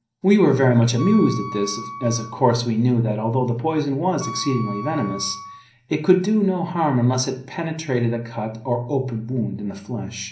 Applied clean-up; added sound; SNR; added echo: none; Wind instrument, woodwind instrument; 14 dB; reverberation time 0.6 s.